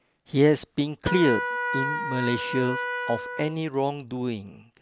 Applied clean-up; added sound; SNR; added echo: none; Trumpet; 6 dB; none.